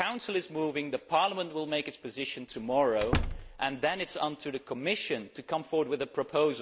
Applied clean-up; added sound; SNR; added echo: none; Slam; 4 dB; none.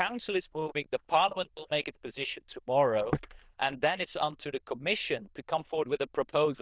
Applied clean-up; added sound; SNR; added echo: neural diffusion model UNIVERSE++.